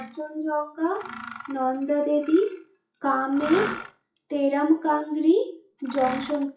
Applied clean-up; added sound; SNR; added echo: classical method WPE with log-MMSE.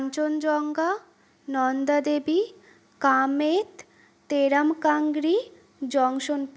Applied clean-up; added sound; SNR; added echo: none; none; none; none.